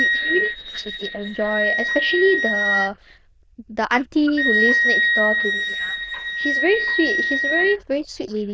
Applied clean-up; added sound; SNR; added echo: neural diffusion model UNIVERSE++.